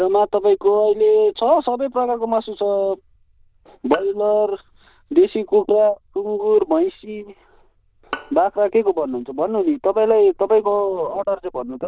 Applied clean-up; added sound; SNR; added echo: neural diffusion model UNIVERSE++.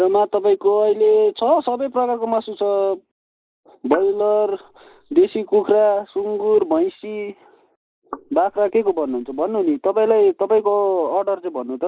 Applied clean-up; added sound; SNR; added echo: neural mask model Resemble Enhance denoiser.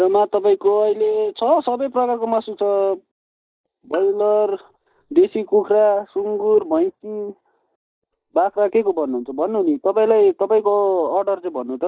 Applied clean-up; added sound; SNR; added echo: neural mask model DeepFilterNet 3.